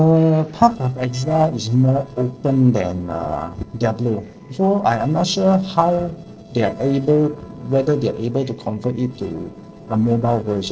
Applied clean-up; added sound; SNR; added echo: neural separator model SepFormer DNS4.